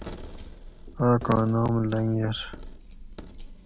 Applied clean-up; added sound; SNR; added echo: none; Coin (dropping); 13 dB; none.